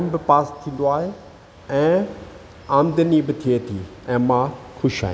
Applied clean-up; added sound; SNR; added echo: none; none; none; none.